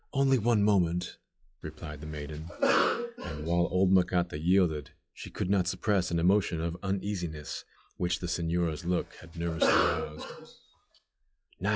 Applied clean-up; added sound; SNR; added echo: classical method log-MMSE.